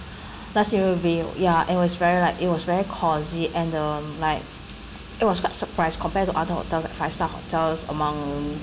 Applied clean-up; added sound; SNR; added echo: none; none; none; none.